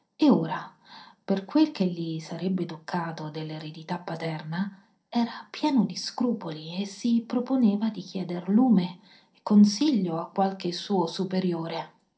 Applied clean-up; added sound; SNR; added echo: none; none; none; reverberation time 0.3 s.